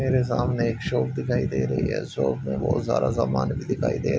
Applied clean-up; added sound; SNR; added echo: none; none; none; none.